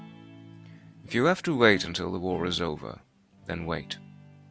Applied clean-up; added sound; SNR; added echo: none; Guitar; 19 dB; none.